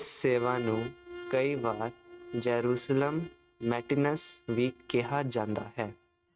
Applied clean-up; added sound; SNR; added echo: neural mask model RNNoise.